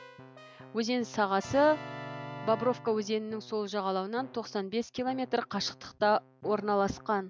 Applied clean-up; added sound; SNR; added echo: none; Keyboard (musical); 16 dB; none.